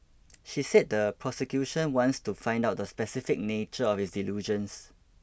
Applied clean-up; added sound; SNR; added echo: none; none; none; none.